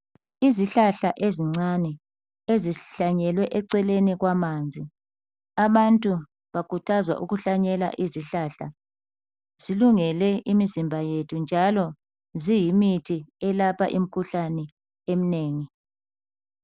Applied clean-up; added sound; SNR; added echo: none; none; none; none.